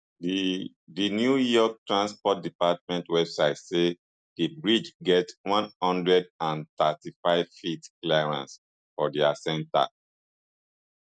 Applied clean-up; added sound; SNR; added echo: none; none; none; none.